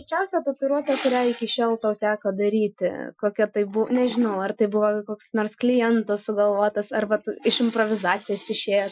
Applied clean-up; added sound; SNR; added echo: classical method Wiener filter.